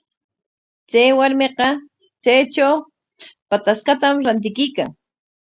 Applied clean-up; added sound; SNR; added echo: none; none; none; none.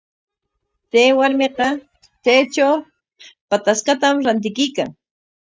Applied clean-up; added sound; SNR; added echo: neural mask model DeepFilterNet 3.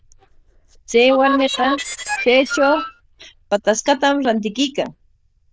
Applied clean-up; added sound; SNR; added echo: neural diffusion model UNIVERSE++.